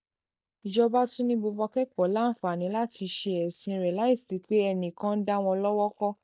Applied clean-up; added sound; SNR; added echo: neural mask model DeepFilterNet 3.